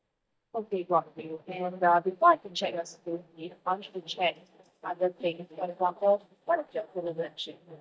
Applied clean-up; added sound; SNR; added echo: neural mask model DeepFilterNet 3.